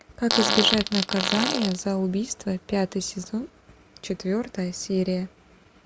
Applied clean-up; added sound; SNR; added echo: none; Fart; 0 dB; none.